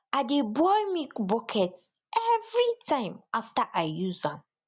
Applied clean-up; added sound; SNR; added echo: none; none; none; none.